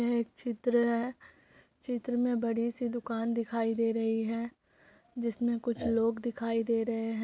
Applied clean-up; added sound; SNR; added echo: none; none; none; none.